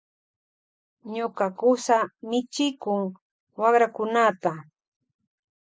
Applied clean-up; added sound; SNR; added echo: none; none; none; none.